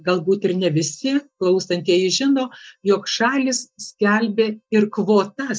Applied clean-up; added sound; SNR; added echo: neural mask model DeepFilterNet 3.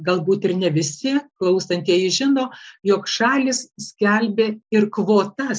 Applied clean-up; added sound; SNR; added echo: none; none; none; none.